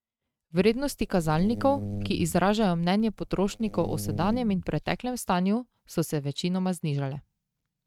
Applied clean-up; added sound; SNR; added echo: neural mask model RNNoise.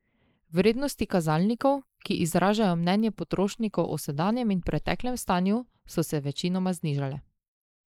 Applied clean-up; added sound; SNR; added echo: neural mask model Resemble Enhance denoiser.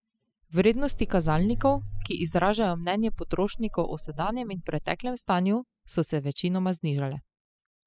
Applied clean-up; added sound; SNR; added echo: classical method spectral subtraction.